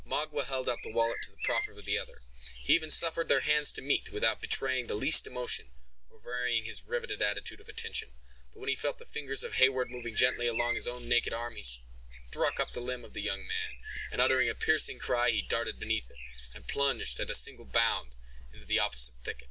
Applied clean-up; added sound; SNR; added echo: none; Bird; 12 dB; none.